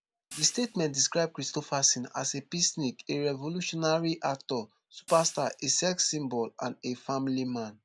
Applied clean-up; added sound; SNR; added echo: none; Hi-hat; 16 dB; none.